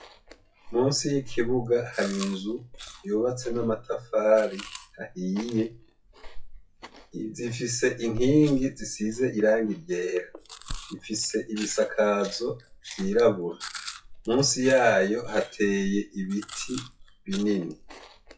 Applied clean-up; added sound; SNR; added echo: classical method WPE with log-MMSE.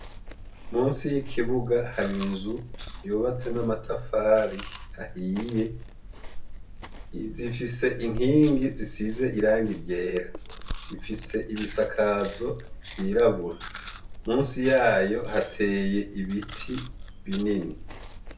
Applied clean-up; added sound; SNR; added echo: none; Chewing, mastication; 9 dB; reverberation time 0.3 s.